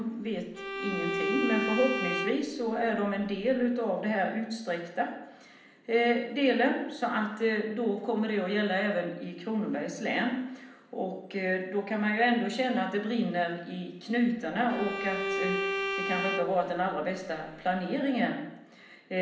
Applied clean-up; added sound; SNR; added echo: none; Bowed string instrument; 4 dB; reverberation time 0.8 s.